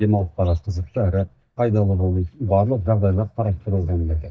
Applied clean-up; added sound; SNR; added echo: neural mask model DeepFilterNet 3.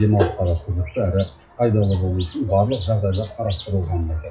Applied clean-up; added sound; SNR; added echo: classical method WPE with log-MMSE.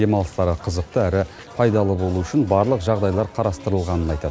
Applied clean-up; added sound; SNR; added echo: none; none; none; none.